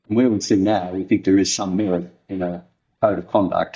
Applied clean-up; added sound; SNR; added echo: neural mask model DeepFilterNet 3.